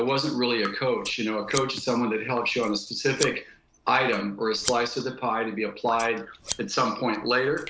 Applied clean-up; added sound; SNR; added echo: none; Scissors + Drip; 13 dB; none.